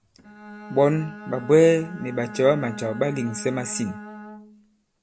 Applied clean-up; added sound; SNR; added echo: none; Bowed string instrument; 15 dB; none.